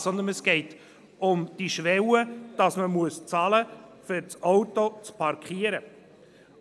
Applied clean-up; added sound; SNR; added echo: none; none; none; none.